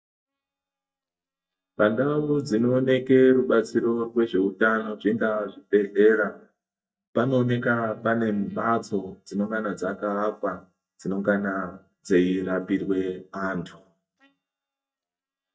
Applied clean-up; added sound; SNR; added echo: neural mask model DeepFilterNet 3.